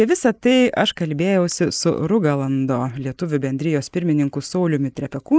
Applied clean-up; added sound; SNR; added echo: neural mask model Resemble Enhance denoiser.